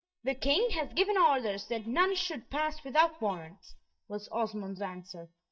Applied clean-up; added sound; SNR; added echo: neural mask model DeepFilterNet 3.